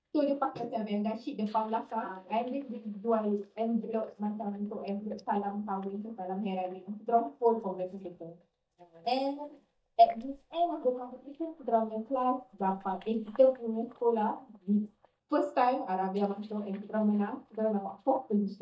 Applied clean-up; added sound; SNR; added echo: neural mask model DeepFilterNet 3.